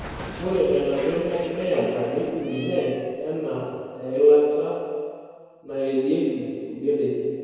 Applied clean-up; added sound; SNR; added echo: none; Cat; 18 dB; reverberation time 2.2 s.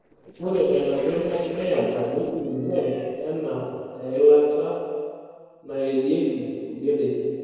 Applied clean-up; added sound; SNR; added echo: neural separator model SepFormer DNS4.